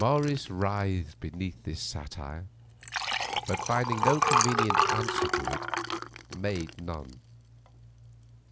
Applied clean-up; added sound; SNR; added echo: none; Liquid; 0 dB; none.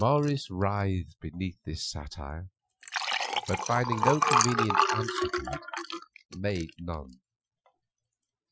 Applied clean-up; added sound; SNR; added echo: classical method Wiener filter.